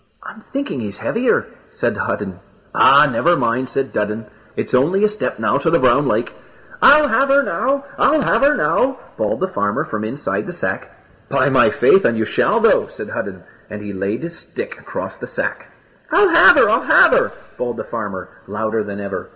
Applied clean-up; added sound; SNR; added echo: none; none; none; reverberation time 0.7 s.